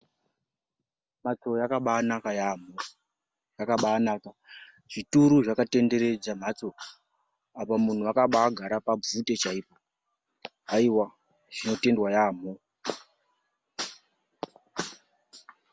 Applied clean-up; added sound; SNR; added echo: none; none; none; none.